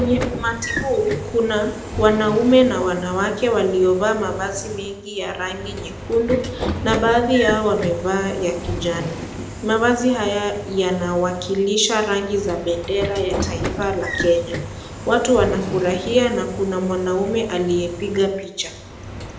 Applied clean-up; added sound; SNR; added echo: none; Sliding door / Train; 9 dB; reverberation time 0.8 s.